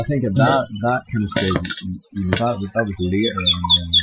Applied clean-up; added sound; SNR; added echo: classical method Wiener filter.